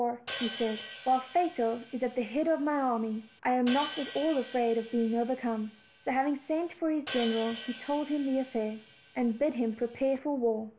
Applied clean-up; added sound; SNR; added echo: none; Hi-hat; 11 dB; none.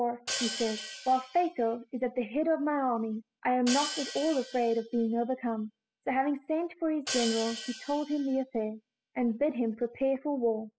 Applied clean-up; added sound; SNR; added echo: classical method spectral subtraction.